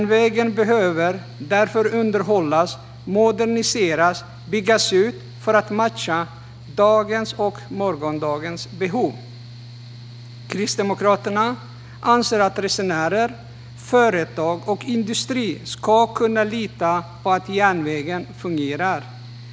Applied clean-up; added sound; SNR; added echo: none; Mechanical fan; 17 dB; none.